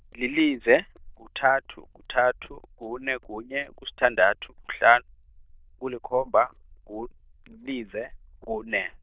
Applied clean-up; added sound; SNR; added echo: neural diffusion model UNIVERSE++.